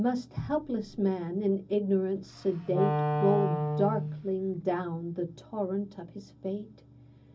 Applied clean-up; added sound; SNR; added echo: none; Wind instrument, woodwind instrument; 0 dB; reverberation time 0.4 s.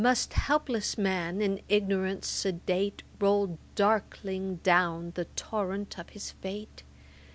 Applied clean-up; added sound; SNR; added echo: none; none; none; none.